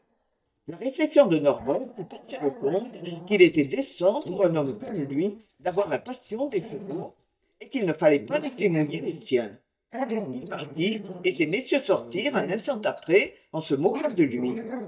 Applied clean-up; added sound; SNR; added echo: neural mask model DeepFilterNet 3.